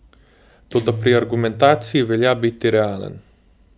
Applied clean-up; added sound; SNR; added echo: none; Guitar; 12 dB; none.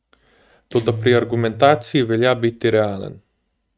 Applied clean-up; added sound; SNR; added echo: neural mask model RNNoise.